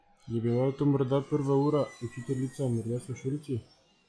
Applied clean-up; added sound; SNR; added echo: classical method log-MMSE.